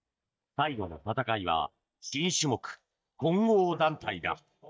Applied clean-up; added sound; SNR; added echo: neural mask model DeepFilterNet 3.